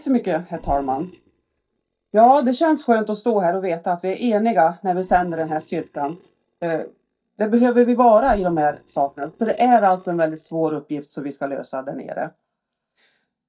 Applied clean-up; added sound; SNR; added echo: neural mask model DeepFilterNet 3.